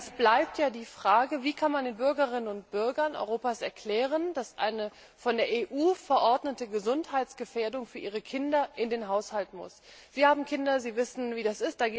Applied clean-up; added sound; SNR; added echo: none; none; none; none.